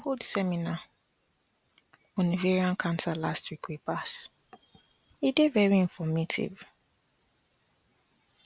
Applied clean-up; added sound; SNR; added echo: none; none; none; none.